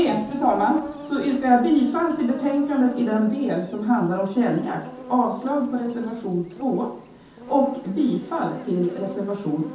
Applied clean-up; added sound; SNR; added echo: none; Insect; 15 dB; reverberation time 0.6 s.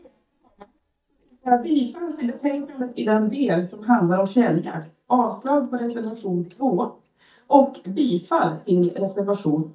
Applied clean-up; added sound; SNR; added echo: neural mask model DeepFilterNet 3.